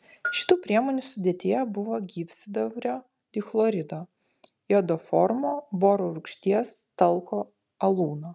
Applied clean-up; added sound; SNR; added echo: neural mask model RNNoise.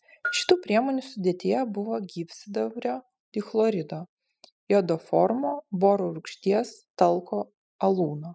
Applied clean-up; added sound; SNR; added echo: classical method spectral subtraction.